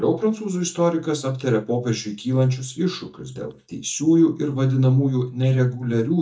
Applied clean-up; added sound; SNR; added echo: neural mask model DeepFilterNet 3.